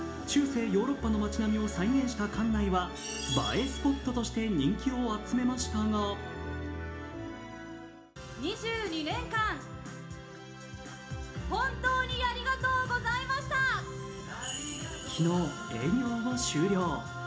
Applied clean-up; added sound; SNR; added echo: none; none; none; reverberation time 0.4 s.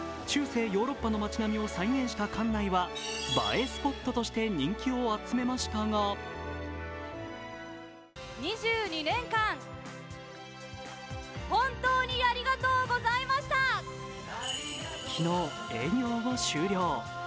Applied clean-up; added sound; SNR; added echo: none; none; none; none.